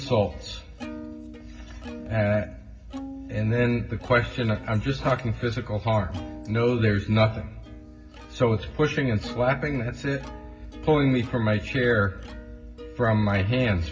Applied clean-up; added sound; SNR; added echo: none; Plucked string instrument; 17 dB; reverberation time 0.4 s.